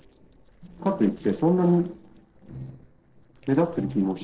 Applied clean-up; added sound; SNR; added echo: neural separator model SepFormer DNS4.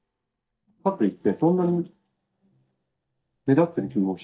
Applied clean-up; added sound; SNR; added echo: neural mask model DeepFilterNet 3.